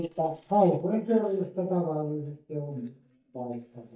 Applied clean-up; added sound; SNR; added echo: neural mask model DeepFilterNet 3.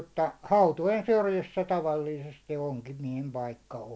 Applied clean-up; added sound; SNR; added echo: none; none; none; none.